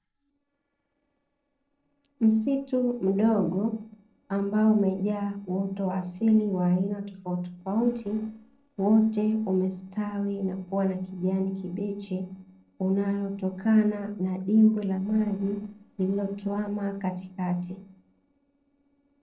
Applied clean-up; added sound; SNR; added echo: neural separator model SepFormer DNS4.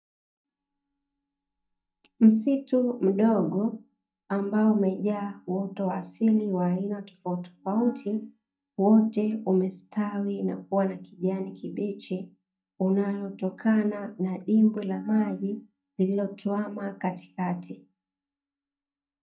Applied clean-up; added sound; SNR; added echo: neural mask model DeepFilterNet 3.